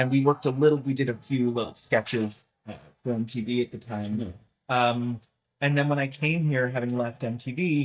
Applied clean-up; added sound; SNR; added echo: neural mask model DeepFilterNet 3.